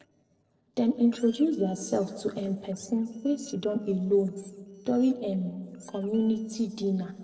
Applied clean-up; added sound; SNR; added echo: neural separator model SepFormer DNS4.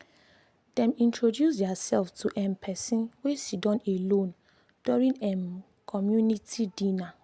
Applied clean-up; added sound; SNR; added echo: none; none; none; none.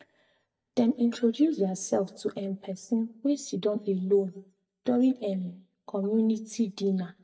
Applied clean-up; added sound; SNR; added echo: neural mask model DeepFilterNet 3.